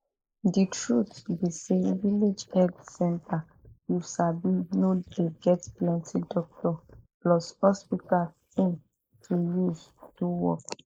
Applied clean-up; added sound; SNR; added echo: neural mask model Resemble Enhance denoiser.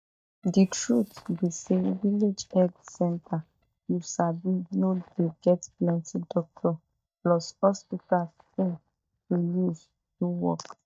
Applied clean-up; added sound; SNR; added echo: neural mask model DeepFilterNet 3.